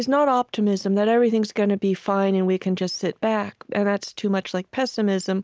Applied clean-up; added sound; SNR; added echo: none; none; none; none.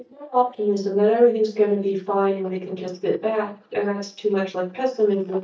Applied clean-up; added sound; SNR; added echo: neural mask model DeepFilterNet 3.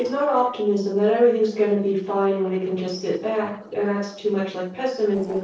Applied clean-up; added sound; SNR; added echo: neural separator model SepFormer DNS4.